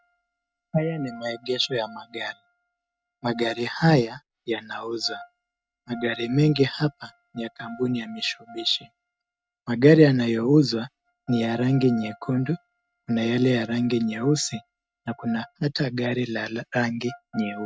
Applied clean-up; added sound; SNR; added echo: neural mask model RNNoise.